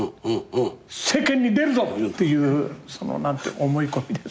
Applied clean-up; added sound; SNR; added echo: none; none; none; none.